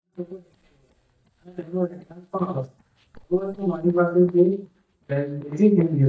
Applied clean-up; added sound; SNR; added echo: neural mask model DeepFilterNet 3.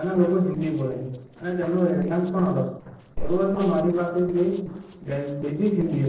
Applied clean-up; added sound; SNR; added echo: neural separator model SepFormer DNS4.